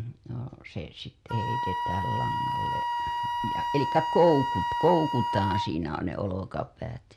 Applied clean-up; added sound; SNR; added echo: none; Wind instrument, woodwind instrument; 2 dB; none.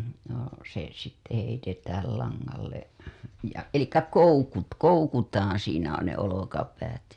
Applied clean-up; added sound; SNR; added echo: none; none; none; none.